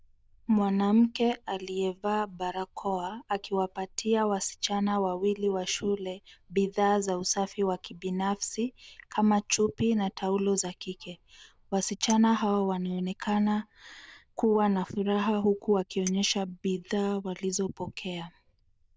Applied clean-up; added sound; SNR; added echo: neural diffusion model UNIVERSE++.